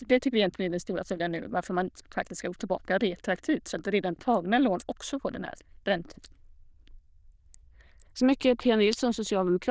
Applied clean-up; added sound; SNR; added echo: neural diffusion model UNIVERSE++.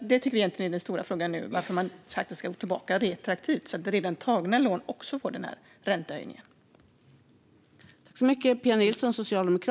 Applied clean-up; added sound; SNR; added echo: none; none; none; none.